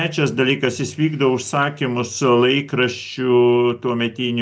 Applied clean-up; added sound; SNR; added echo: none; none; none; none.